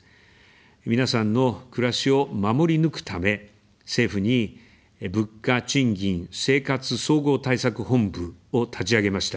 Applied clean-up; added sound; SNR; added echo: none; none; none; none.